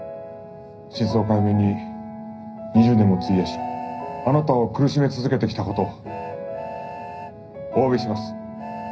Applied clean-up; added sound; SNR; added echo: none; Train; 16 dB; reverberation time 0.5 s.